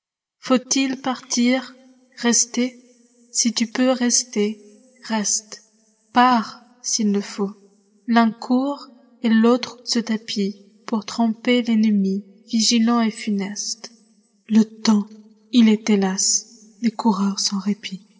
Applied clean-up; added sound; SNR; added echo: none; none; none; reverberation time 0.3 s.